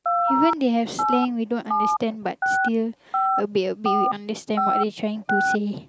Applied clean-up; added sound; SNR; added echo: neural mask model RNNoise.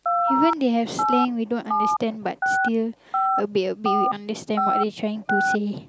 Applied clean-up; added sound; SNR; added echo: none; Telephone; -1 dB; none.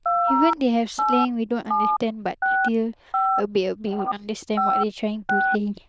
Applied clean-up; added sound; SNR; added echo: neural diffusion model UNIVERSE++.